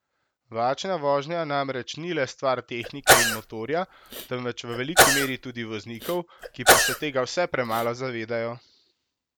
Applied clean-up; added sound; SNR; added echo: none; Sneeze / Cough; -5 dB; none.